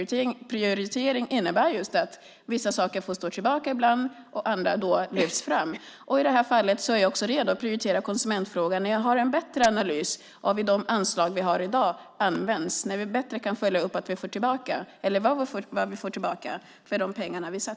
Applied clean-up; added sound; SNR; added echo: none; none; none; none.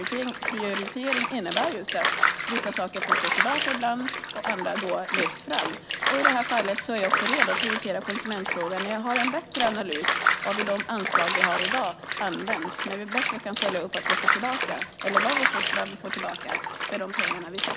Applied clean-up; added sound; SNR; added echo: none; Bathtub (filling or washing); -3 dB; none.